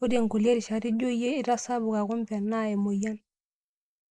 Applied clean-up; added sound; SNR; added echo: neural mask model Resemble Enhance denoiser.